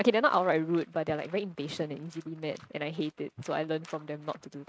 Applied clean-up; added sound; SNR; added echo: neural mask model RNNoise.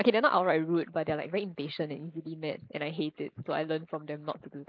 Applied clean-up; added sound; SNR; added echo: neural mask model Resemble Enhance denoiser.